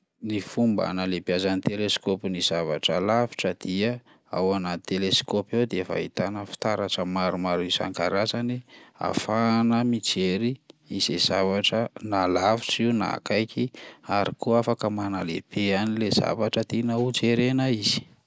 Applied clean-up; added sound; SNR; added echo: none; none; none; none.